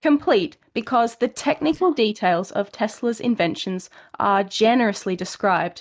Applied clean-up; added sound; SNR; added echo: neural mask model DeepFilterNet 3.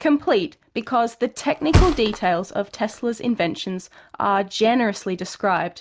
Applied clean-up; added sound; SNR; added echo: none; Thump, thud; 3 dB; none.